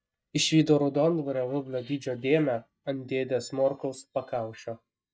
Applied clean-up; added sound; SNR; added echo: neural mask model DeepFilterNet 3.